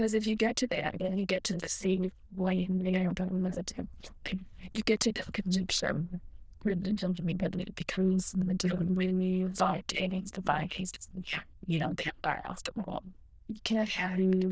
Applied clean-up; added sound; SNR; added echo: neural diffusion model UNIVERSE++.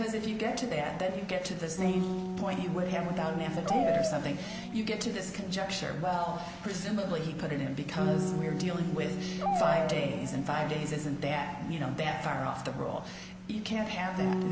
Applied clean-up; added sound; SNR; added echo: none; Dog + Bass guitar; 2 dB; none.